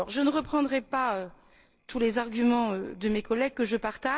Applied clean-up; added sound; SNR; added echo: neural separator model SepFormer DNS4.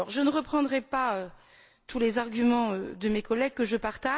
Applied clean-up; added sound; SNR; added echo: none; none; none; none.